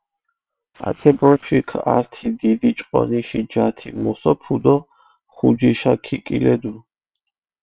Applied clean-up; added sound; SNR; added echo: neural separator model SepFormer WHAM!.